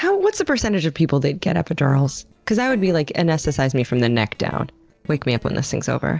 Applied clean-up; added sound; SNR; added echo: neural separator model SepFormer DNS4.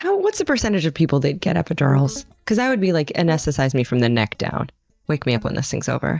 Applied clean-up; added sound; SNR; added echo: neural mask model DeepFilterNet 3.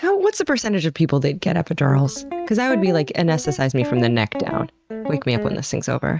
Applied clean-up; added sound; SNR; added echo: neural mask model RNNoise.